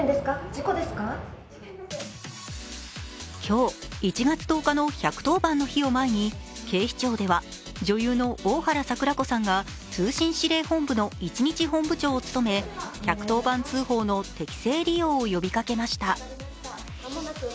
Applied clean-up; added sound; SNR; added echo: none; none; none; none.